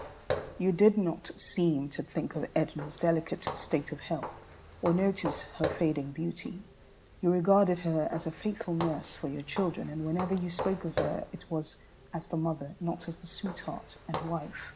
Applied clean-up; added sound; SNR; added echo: none; Walk, footsteps; 10 dB; none.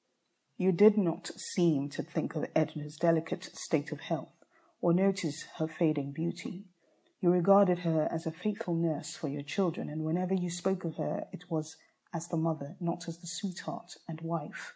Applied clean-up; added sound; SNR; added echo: none; none; none; none.